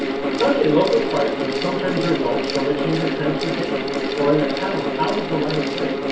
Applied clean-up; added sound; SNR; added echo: none; Mechanical fan; 1 dB; reverberation time 0.6 s.